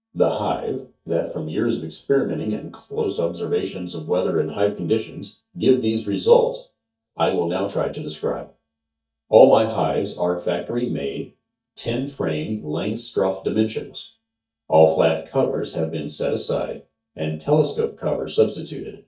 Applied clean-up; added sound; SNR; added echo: neural mask model DeepFilterNet 3.